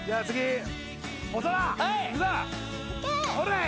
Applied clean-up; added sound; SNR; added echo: none; none; none; none.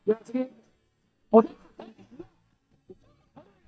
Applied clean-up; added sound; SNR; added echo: neural mask model DeepFilterNet 3.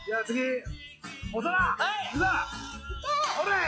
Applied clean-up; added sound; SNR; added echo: classical method WPE with log-MMSE.